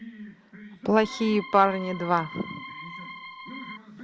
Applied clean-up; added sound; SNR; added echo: none; Organ; 13 dB; none.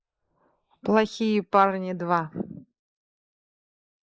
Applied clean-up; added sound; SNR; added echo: neural mask model Resemble Enhance denoiser.